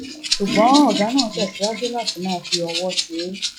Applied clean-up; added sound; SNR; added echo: classical method log-MMSE.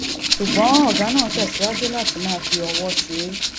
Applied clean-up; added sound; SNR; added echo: none; Rattle (instrument) + Toilet flush / Water; 0 dB; none.